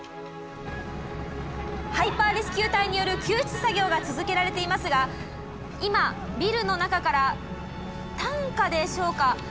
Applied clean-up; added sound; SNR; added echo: none; none; none; none.